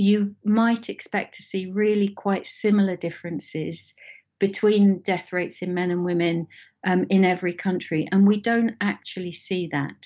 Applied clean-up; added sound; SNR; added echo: none; none; none; none.